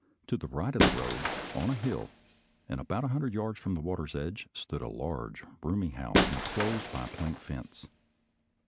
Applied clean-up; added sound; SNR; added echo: none; Shatter; -1 dB; none.